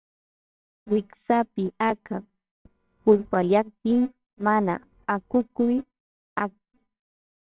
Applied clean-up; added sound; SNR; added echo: neural separator model SepFormer WHAMR!.